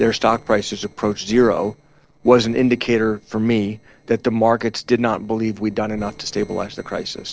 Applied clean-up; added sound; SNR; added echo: neural separator model SepFormer DNS4.